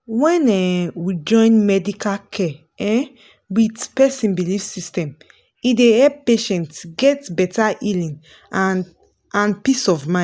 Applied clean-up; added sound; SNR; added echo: none; none; none; none.